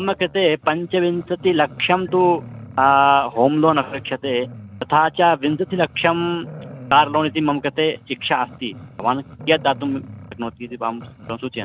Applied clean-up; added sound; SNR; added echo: none; Growling; 19 dB; none.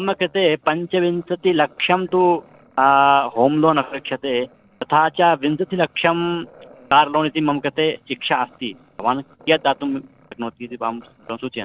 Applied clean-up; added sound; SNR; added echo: neural separator model SepFormer DNS4.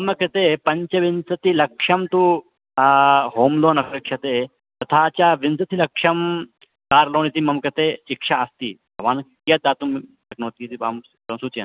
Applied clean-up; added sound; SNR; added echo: none; none; none; none.